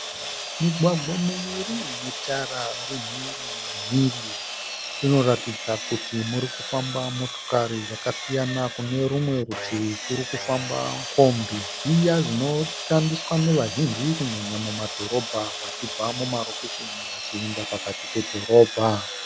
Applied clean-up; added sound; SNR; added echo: none; Sawing; 8 dB; none.